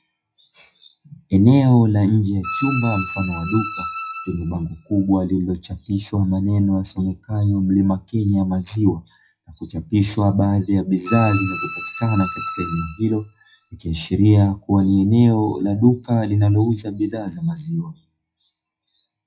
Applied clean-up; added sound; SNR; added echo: classical method WPE with log-MMSE.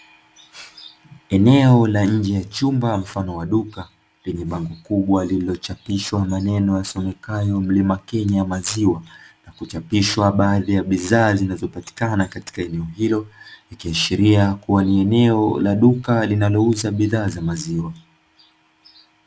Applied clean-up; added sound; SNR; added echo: none; none; none; none.